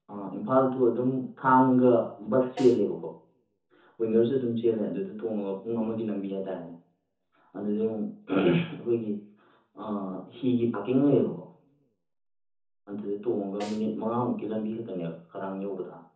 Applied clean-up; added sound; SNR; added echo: none; Snare drum; 18 dB; reverberation time 0.6 s.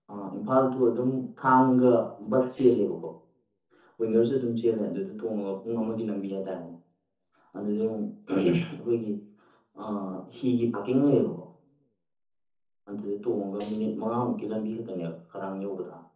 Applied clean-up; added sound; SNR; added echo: neural separator model SepFormer DNS4.